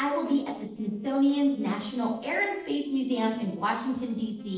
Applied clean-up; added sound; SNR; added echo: neural separator model SepFormer DNS4.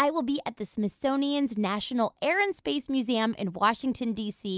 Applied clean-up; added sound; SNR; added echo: none; none; none; none.